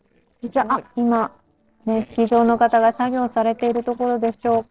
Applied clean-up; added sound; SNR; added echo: neural separator model SepFormer DNS4.